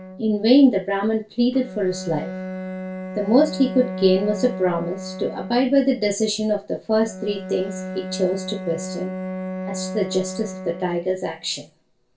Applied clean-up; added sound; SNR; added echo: none; Bowed string instrument; 10 dB; reverberation time 0.2 s.